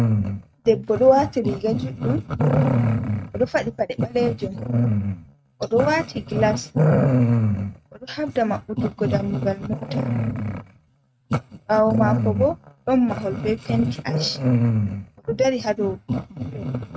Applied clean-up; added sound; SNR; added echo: neural mask model RNNoise.